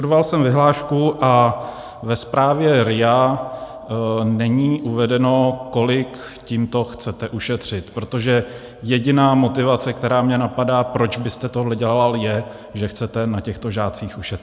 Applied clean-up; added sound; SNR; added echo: none; none; none; none.